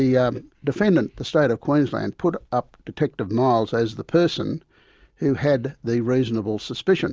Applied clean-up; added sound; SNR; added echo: none; none; none; none.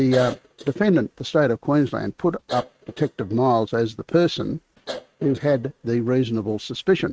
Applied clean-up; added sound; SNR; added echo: neural mask model RNNoise.